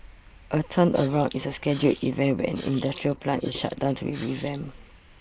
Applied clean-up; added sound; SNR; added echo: neural mask model Resemble Enhance denoiser.